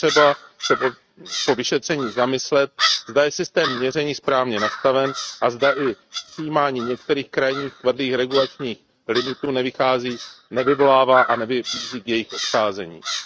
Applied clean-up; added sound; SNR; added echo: neural mask model RNNoise.